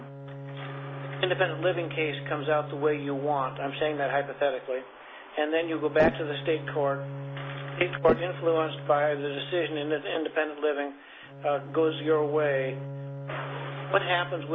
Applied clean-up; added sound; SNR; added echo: none; Bowed string instrument; 11 dB; none.